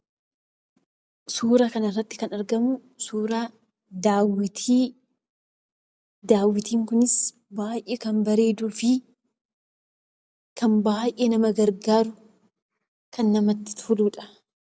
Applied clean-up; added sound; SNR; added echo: none; none; none; none.